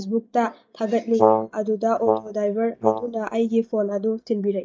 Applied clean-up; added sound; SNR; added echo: neural mask model DeepFilterNet 3.